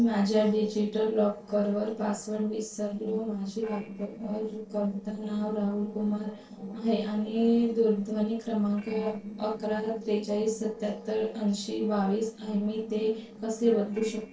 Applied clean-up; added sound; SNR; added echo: neural separator model SepFormer DNS4.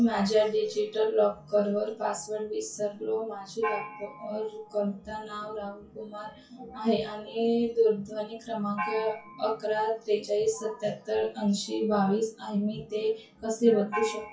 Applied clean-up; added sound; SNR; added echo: classical method WPE with log-MMSE.